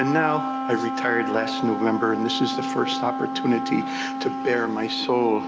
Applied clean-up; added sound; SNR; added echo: none; Wind instrument, woodwind instrument; 4 dB; none.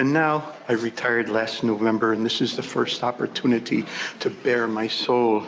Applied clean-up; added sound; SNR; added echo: none; none; none; none.